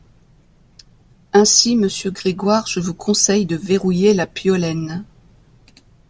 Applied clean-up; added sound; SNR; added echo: none; none; none; none.